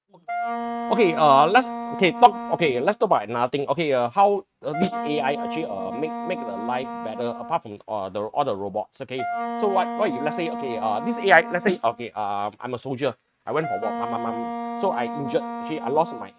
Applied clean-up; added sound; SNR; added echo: neural mask model RNNoise.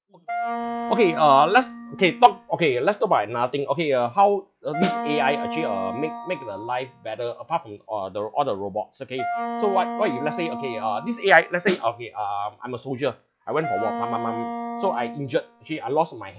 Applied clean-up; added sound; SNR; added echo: classical method log-MMSE.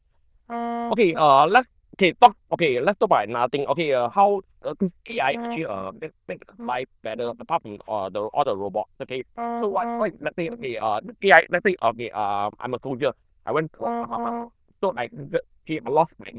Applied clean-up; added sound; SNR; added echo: neural diffusion model UNIVERSE++.